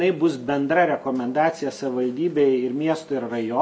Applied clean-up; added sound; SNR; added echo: none; none; none; none.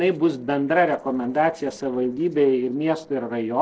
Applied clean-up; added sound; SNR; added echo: neural separator model SepFormer DNS4.